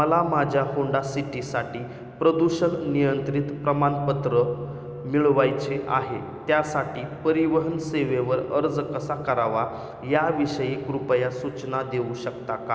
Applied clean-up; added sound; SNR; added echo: none; none; none; none.